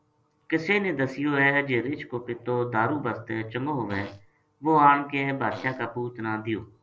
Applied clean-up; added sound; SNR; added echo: none; Fart; 16 dB; none.